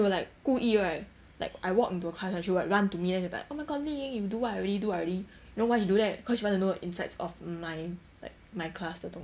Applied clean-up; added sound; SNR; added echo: none; none; none; none.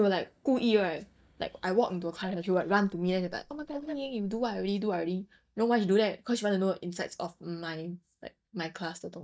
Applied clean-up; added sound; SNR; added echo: neural mask model DeepFilterNet 3.